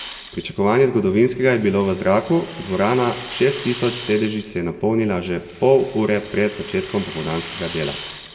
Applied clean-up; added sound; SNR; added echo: none; Rattle (instrument); 17 dB; reverberation time 1.8 s.